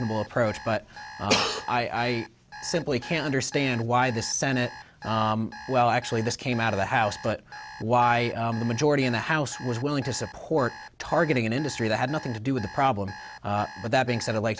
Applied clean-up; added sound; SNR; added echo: none; Alarm; 17 dB; none.